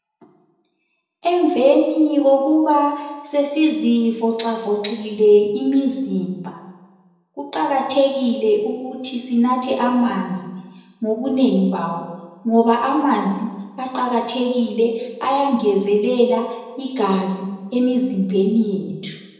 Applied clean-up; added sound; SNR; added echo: none; none; none; reverberation time 0.9 s.